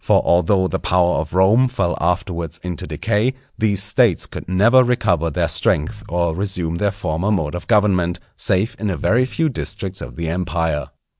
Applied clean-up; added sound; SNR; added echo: none; Piano; 20 dB; none.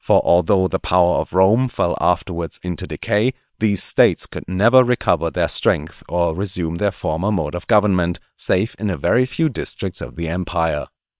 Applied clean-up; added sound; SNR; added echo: neural separator model SepFormer WHAM!.